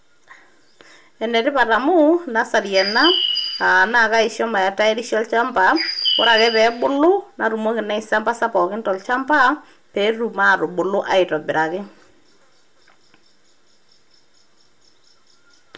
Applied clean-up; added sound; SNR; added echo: none; Bird; 3 dB; reverberation time 0.2 s.